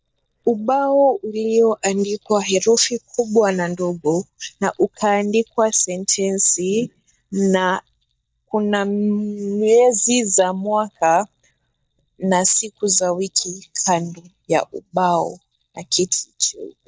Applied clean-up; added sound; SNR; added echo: neural mask model DeepFilterNet 3.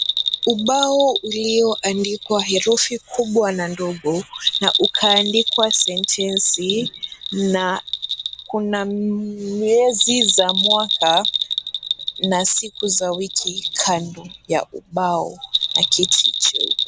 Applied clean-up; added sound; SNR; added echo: none; Bell; 3 dB; none.